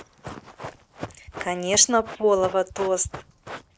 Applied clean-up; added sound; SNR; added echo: none; Run; 14 dB; none.